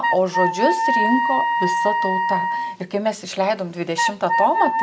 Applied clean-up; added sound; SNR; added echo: none; Wind instrument, woodwind instrument; -1 dB; none.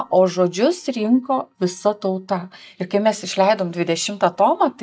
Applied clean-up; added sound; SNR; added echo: neural mask model DeepFilterNet 3.